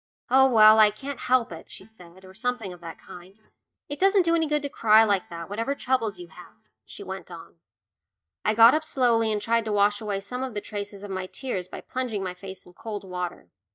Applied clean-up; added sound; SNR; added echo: neural mask model DeepFilterNet 3.